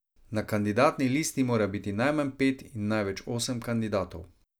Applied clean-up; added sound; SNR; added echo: none; none; none; none.